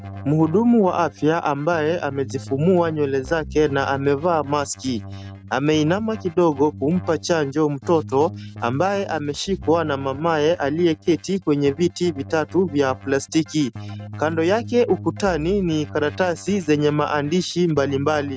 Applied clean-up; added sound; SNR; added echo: neural mask model RNNoise.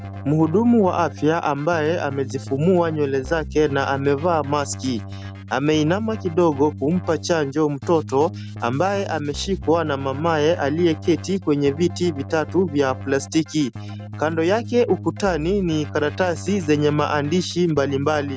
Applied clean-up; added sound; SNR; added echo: none; Keyboard (musical); 12 dB; none.